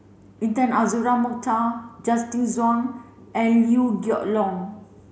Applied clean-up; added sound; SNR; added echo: none; none; none; none.